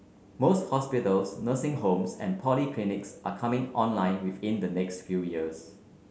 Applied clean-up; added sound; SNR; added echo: none; none; none; none.